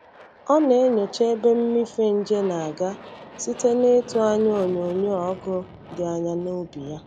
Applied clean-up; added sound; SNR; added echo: none; Aircraft; 19 dB; none.